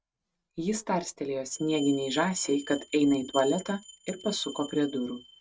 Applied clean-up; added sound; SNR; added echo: neural mask model RNNoise.